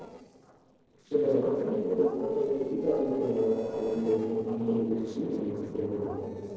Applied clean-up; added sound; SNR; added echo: neural separator model SepFormer DNS4.